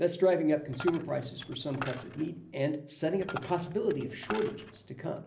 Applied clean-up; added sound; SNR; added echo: none; Coin (dropping); 13 dB; reverberation time 0.5 s.